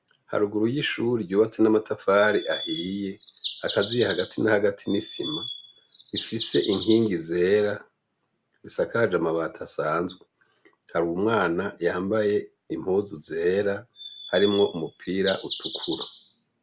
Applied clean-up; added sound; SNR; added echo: none; Bird vocalization, bird call, bird song; 11 dB; none.